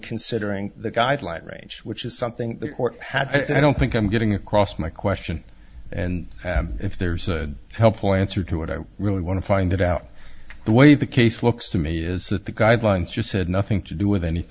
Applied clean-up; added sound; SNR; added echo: none; none; none; none.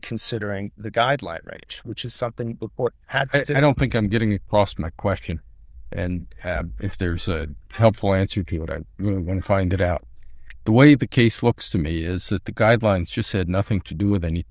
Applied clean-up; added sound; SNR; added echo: neural diffusion model UNIVERSE++.